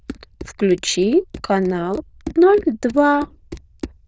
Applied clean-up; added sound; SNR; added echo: neural diffusion model UNIVERSE++.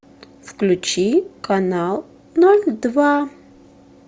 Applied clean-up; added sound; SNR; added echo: none; none; none; none.